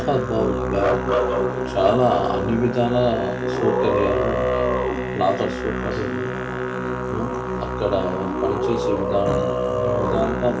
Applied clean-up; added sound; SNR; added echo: none; Musical instrument; -1 dB; reverberation time 0.3 s.